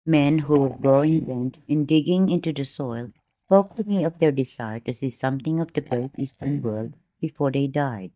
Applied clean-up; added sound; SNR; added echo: neural mask model DeepFilterNet 3.